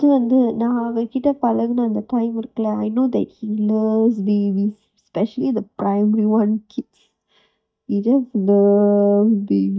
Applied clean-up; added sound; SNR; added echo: neural mask model DeepFilterNet 3.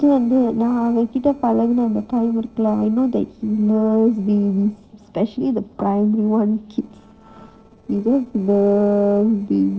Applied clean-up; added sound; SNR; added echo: neural separator model SepFormer DNS4.